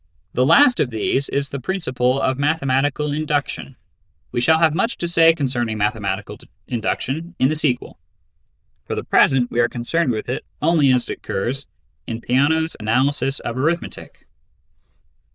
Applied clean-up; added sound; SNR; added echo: neural diffusion model UNIVERSE++.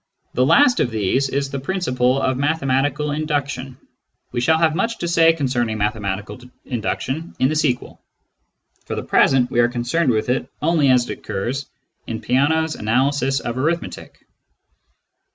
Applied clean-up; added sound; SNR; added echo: none; Run; 12 dB; none.